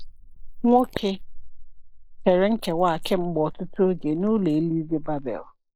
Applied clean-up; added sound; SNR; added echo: neural mask model Resemble Enhance denoiser.